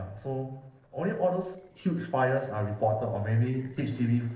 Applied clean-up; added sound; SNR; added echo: neural separator model SepFormer DNS4.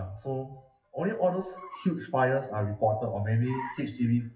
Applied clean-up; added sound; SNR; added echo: classical method WPE with log-MMSE.